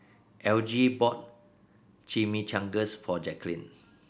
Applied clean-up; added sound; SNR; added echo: none; none; none; none.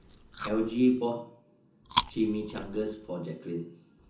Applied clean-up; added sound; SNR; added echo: none; Chewing, mastication; 5 dB; reverberation time 0.6 s.